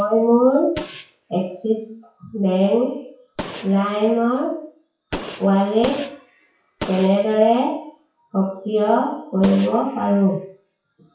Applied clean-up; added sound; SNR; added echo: classical method WPE with log-MMSE.